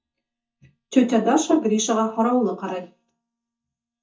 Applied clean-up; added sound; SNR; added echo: neural mask model DeepFilterNet 3.